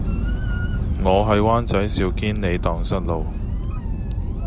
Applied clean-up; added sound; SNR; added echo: none; none; none; none.